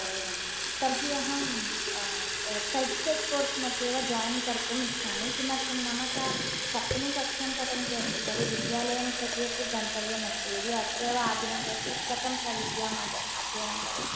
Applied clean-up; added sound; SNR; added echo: none; Fill (with liquid) / Water tap, faucet; -2 dB; reverberation time 1.1 s.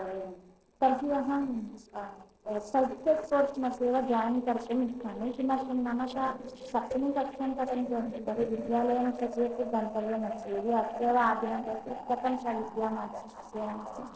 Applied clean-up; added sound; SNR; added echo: neural separator model SepFormer DNS4.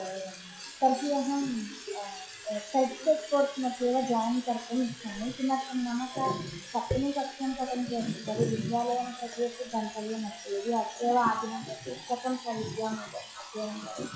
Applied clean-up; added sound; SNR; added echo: classical method WPE with log-MMSE.